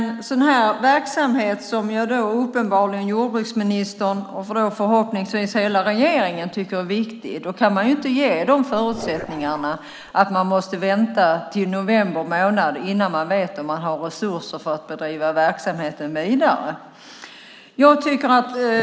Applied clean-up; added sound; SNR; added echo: none; Dog; 14 dB; none.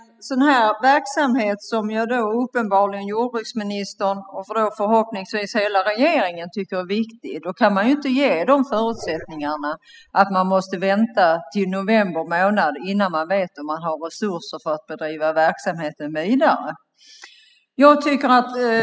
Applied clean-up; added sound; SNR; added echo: classical method spectral subtraction.